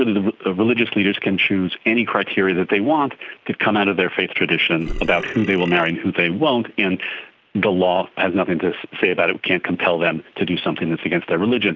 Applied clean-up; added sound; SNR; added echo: none; Burping, eructation; 11 dB; none.